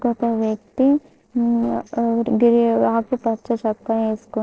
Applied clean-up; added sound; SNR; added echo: neural separator model SepFormer DNS4.